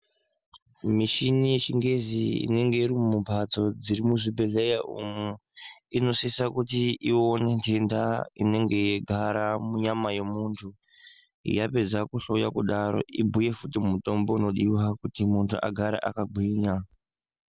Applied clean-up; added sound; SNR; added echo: none; none; none; none.